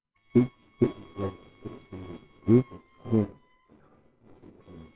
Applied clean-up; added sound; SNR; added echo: neural separator model SepFormer WHAMR!.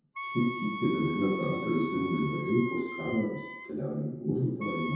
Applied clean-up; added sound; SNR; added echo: none; Wind instrument, woodwind instrument; 9 dB; reverberation time 0.9 s.